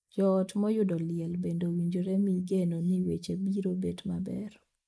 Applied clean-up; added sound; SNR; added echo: neural mask model Resemble Enhance denoiser.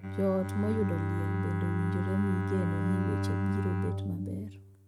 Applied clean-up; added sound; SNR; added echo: neural mask model RNNoise.